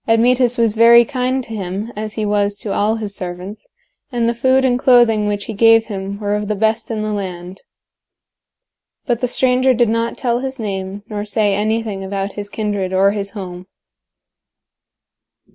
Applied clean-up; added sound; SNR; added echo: none; none; none; none.